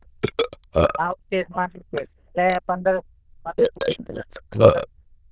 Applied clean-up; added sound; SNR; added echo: neural diffusion model UNIVERSE++.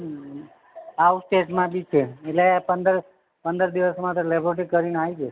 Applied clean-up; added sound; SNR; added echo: none; none; none; none.